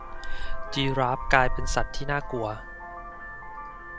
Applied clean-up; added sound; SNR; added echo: none; Vehicle horn, car horn, honking; 1 dB; none.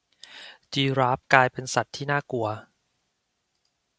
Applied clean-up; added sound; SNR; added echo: none; none; none; none.